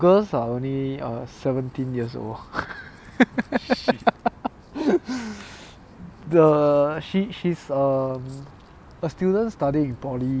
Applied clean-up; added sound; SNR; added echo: none; none; none; none.